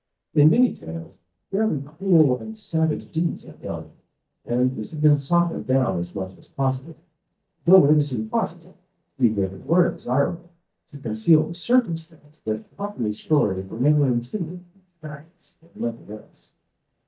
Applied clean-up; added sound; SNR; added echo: neural mask model DeepFilterNet 3.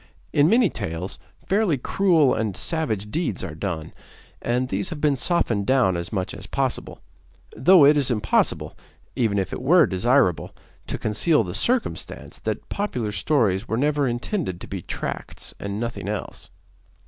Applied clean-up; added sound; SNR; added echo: none; none; none; none.